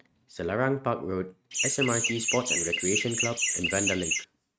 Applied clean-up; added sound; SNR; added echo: neural mask model RNNoise.